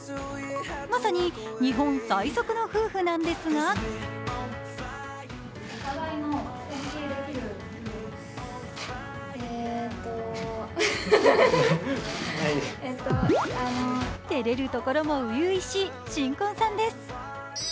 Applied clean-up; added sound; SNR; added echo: none; none; none; none.